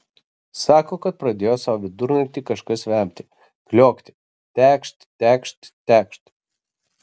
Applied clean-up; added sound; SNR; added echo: none; none; none; none.